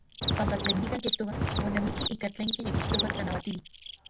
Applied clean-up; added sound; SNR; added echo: none; Cricket + Walk, footsteps; -3 dB; none.